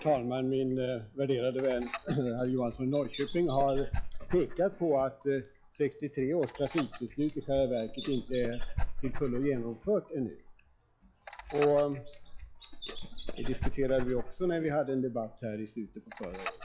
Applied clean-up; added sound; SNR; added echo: classical method log-MMSE.